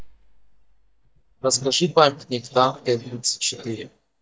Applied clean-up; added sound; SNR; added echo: neural mask model DeepFilterNet 3.